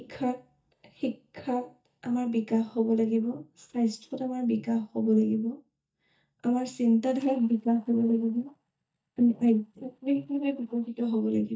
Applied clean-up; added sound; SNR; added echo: neural mask model DeepFilterNet 3.